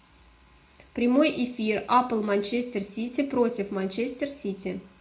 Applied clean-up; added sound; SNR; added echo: none; none; none; reverberation time 0.3 s.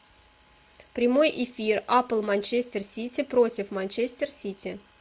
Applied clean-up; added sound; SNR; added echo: none; none; none; none.